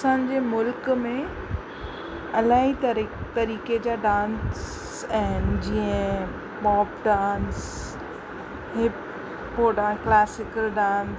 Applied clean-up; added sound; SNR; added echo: none; none; none; none.